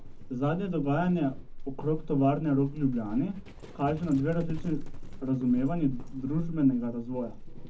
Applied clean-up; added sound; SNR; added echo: none; Livestock, farm animals, working animals; 9 dB; reverberation time 0.3 s.